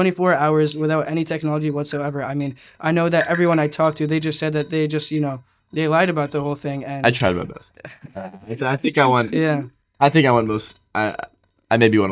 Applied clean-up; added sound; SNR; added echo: neural mask model DeepFilterNet 3.